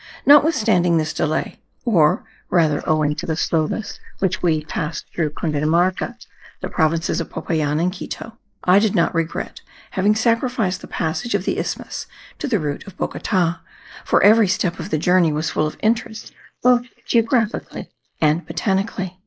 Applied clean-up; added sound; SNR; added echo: neural mask model Resemble Enhance denoiser.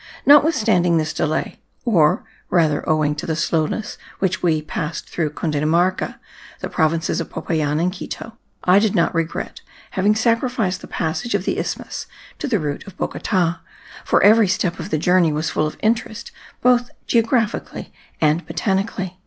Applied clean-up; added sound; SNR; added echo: none; none; none; none.